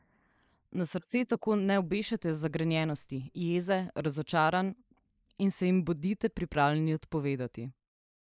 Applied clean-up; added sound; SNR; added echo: neural mask model Resemble Enhance denoiser.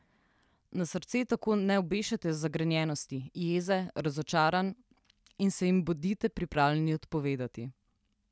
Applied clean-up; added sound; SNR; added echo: none; none; none; none.